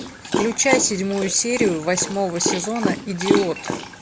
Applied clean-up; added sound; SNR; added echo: none; Dog; 4 dB; none.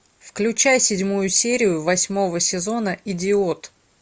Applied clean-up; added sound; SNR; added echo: none; none; none; none.